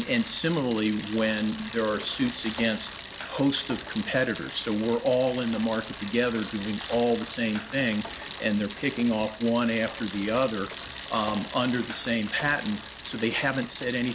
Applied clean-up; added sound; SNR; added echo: none; Bicycle; 12 dB; none.